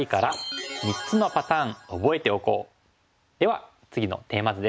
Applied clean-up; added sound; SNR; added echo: none; none; none; none.